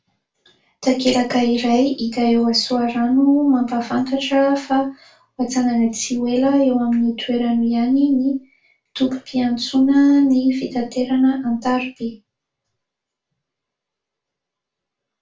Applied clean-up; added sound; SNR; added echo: none; none; none; reverberation time 0.2 s.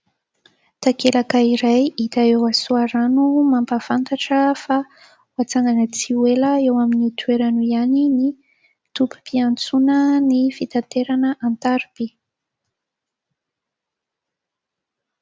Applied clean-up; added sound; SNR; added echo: none; none; none; none.